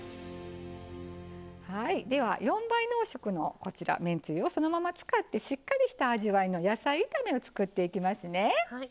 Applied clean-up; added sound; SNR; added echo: none; none; none; none.